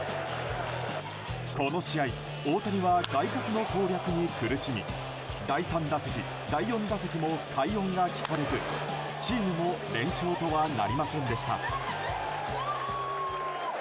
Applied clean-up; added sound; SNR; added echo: none; none; none; none.